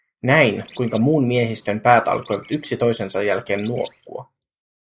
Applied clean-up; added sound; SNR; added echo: neural mask model Resemble Enhance denoiser.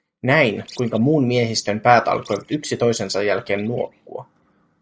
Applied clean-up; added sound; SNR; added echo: neural mask model DeepFilterNet 3.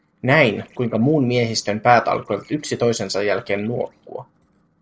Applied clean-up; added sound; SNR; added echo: neural separator model SepFormer DNS4.